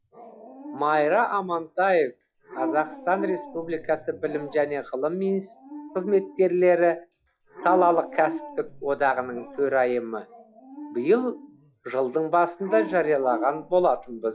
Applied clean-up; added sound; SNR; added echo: classical method log-MMSE.